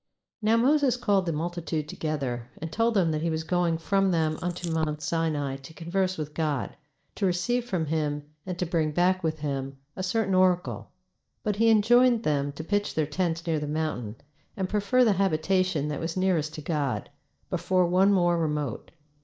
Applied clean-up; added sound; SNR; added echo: neural mask model DeepFilterNet 3.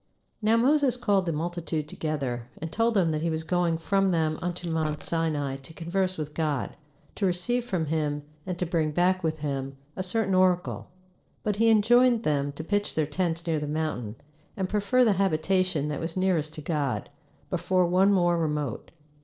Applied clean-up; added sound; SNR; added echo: neural separator model SepFormer DNS4.